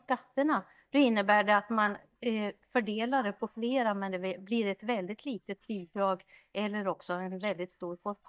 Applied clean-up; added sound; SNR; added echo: neural mask model DeepFilterNet 3.